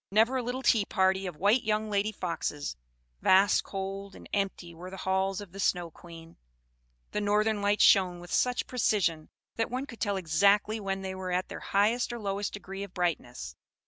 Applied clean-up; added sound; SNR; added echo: none; none; none; none.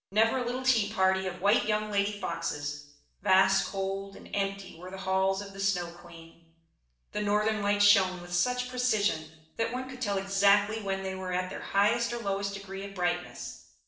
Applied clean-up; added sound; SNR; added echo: none; none; none; reverberation time 0.6 s.